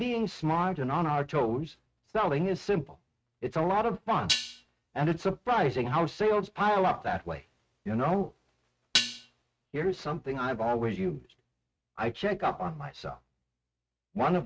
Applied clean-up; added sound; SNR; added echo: neural mask model RNNoise.